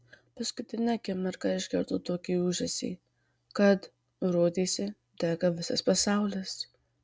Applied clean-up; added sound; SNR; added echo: none; none; none; none.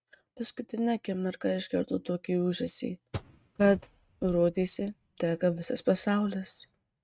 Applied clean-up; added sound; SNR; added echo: neural mask model RNNoise.